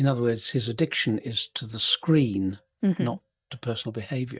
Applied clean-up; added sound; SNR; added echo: neural mask model DeepFilterNet 3.